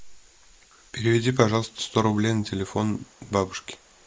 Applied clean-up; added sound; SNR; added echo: neural mask model Resemble Enhance denoiser.